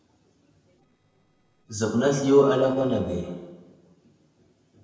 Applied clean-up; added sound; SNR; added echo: neural separator model SepFormer DNS4.